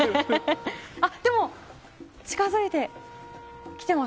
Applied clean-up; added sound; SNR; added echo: none; Wind instrument, woodwind instrument; 19 dB; none.